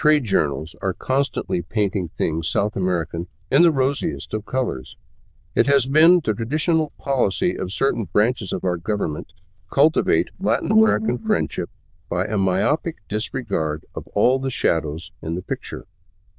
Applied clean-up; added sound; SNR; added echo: neural diffusion model UNIVERSE++.